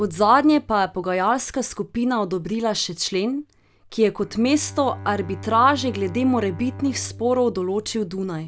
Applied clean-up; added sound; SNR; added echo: none; Bowed string instrument; 17 dB; none.